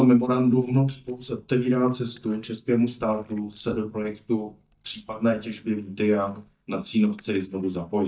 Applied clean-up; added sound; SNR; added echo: neural mask model DeepFilterNet 3.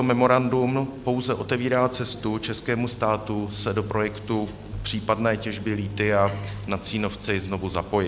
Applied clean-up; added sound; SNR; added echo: none; none; none; none.